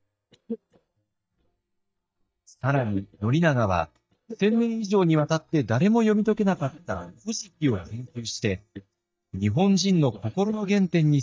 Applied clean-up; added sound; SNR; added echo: neural mask model DeepFilterNet 3.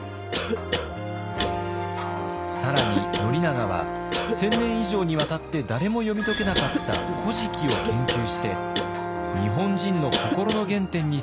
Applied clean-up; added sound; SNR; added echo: none; Cough + Brass instrument; 2 dB; none.